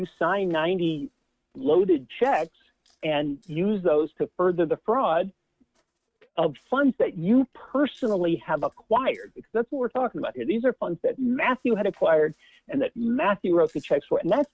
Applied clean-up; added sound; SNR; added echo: neural mask model RNNoise.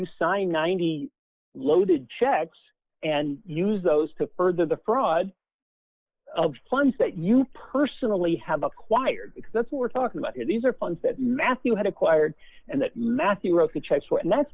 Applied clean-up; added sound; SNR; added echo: neural mask model Resemble Enhance denoiser.